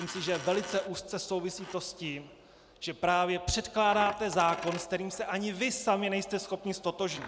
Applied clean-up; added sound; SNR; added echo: none; Coin (dropping); 16 dB; none.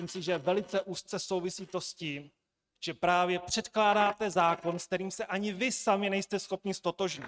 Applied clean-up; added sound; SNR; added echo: neural mask model RNNoise.